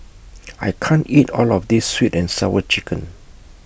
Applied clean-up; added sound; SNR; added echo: none; none; none; none.